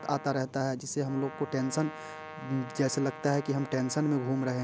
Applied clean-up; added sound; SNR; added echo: none; Brass instrument; 14 dB; none.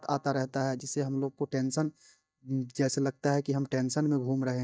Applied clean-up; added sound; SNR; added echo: neural mask model DeepFilterNet 3.